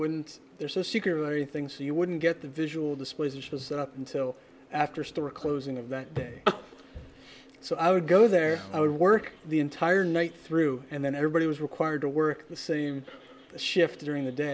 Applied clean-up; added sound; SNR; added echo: none; none; none; none.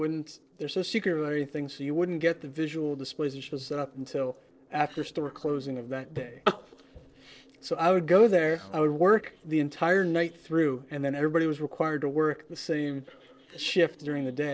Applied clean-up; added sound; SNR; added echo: neural separator model SepFormer DNS4.